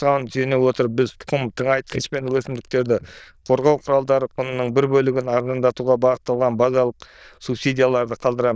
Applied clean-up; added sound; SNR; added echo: neural diffusion model UNIVERSE++.